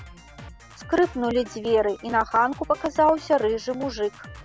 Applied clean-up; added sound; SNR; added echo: none; Drum kit; 18 dB; none.